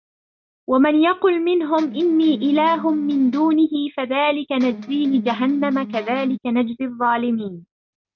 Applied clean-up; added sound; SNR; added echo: neural mask model RNNoise.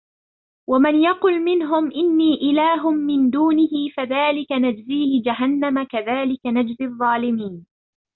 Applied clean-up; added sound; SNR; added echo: none; none; none; none.